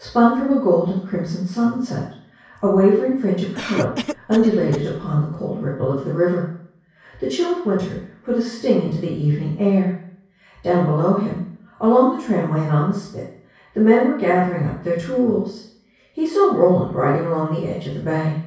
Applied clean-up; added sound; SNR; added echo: none; Cough; 13 dB; reverberation time 0.6 s.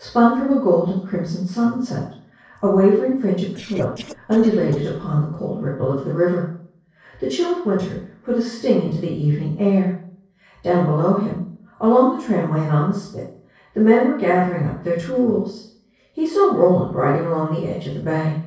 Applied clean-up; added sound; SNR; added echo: neural separator model SepFormer DNS4.